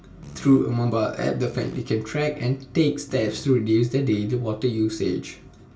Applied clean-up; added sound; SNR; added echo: none; Fart; 20 dB; reverberation time 0.2 s.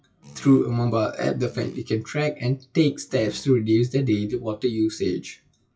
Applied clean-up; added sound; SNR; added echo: classical method WPE with log-MMSE.